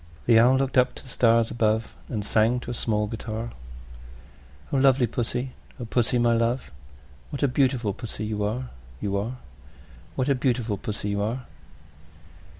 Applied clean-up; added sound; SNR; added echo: none; none; none; none.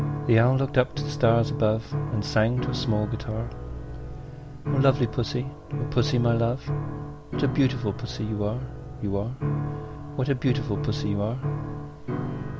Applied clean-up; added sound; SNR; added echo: none; Piano; 5 dB; none.